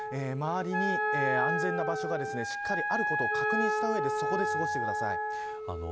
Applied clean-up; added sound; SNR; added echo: none; Wind instrument, woodwind instrument + Wind instrument, woodwind instrument; -4 dB; none.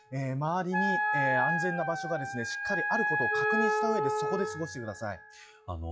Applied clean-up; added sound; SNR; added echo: classical method log-MMSE.